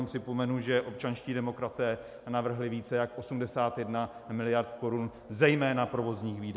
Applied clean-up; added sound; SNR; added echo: none; none; none; none.